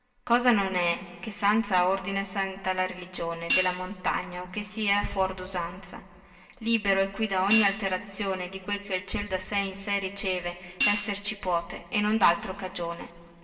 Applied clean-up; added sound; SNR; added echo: none; Hi-hat; 5 dB; reverberation time 1.8 s.